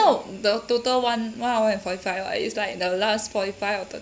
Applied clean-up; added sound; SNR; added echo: none; none; none; none.